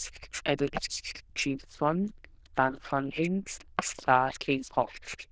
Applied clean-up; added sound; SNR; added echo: neural diffusion model UNIVERSE++.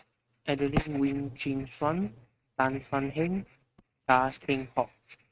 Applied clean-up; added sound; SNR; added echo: neural mask model RNNoise.